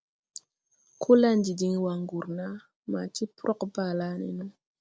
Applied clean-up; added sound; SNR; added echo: none; none; none; none.